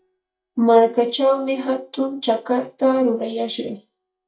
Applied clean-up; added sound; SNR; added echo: neural mask model DeepFilterNet 3.